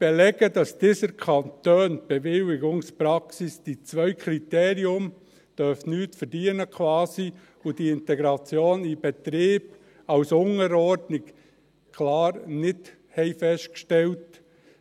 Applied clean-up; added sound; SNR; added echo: none; none; none; none.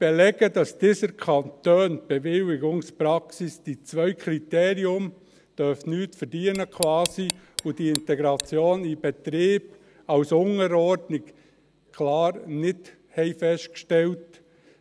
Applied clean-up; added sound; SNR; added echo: none; Tick; 10 dB; none.